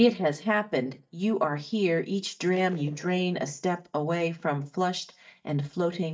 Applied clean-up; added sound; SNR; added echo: neural mask model DeepFilterNet 3.